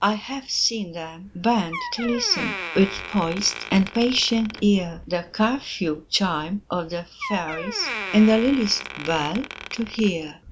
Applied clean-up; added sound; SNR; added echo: none; Door; 12 dB; none.